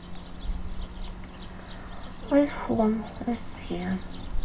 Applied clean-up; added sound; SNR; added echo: none; Bird; 4 dB; reverberation time 0.4 s.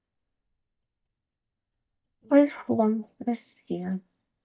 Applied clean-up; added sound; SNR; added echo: neural mask model DeepFilterNet 3.